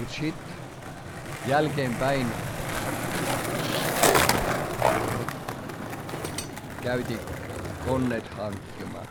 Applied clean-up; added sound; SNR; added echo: none; Skateboard; -4 dB; none.